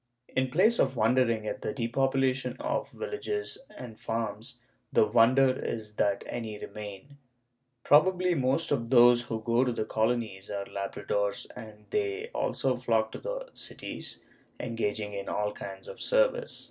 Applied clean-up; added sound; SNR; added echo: none; none; none; none.